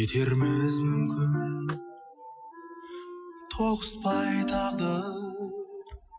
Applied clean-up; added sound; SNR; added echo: classical method Wiener filter.